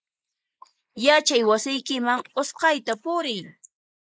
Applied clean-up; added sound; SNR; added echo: neural mask model Resemble Enhance denoiser.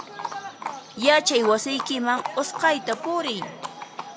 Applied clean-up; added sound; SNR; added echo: none; Livestock, farm animals, working animals; 10 dB; none.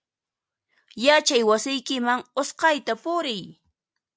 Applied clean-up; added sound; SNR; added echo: none; none; none; none.